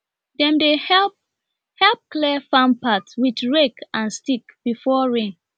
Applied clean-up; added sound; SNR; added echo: none; none; none; none.